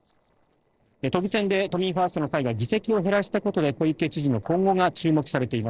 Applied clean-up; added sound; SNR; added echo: neural separator model SepFormer DNS4.